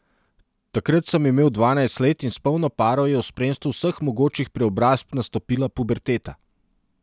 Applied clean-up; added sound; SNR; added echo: none; none; none; none.